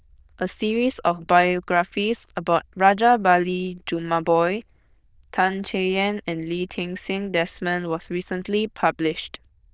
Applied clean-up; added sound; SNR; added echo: neural diffusion model UNIVERSE++.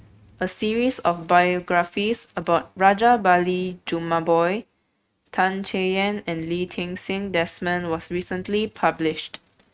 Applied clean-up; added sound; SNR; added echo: neural mask model RNNoise.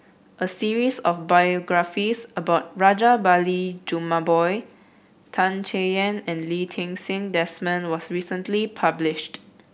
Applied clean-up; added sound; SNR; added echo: none; none; none; none.